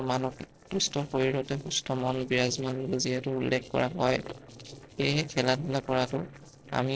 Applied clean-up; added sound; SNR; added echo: neural separator model SepFormer DNS4.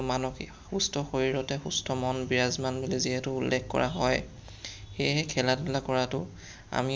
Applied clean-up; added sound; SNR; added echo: none; none; none; none.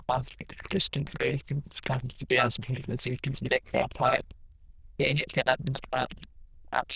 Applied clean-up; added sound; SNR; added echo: neural diffusion model UNIVERSE++.